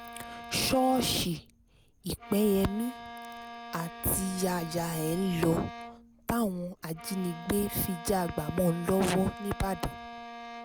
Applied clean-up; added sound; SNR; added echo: none; Bowed string instrument; 14 dB; none.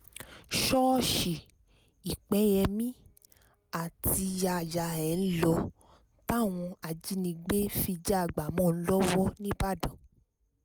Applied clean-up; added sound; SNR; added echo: none; none; none; none.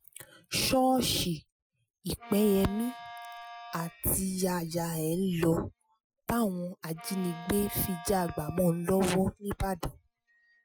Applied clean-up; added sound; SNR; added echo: classical method Wiener filter.